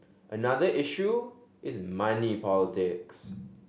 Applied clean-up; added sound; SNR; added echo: none; none; none; none.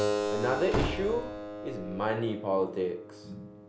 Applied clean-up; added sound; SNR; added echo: none; Slam / Wood + Keyboard (musical); 2 dB; none.